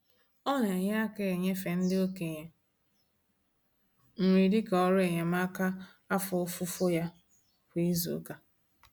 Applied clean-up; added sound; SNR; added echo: none; none; none; none.